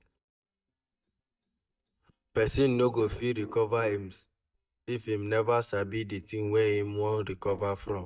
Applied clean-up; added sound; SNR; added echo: neural mask model DeepFilterNet 3.